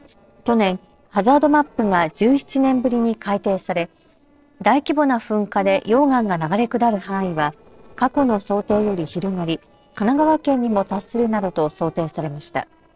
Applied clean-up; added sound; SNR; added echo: neural separator model SepFormer DNS4.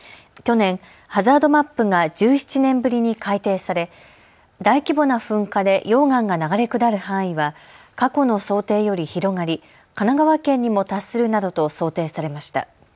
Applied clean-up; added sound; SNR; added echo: none; none; none; none.